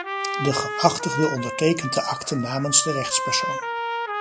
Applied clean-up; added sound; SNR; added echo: none; Trumpet; 5 dB; none.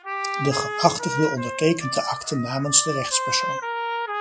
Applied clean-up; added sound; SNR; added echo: classical method log-MMSE.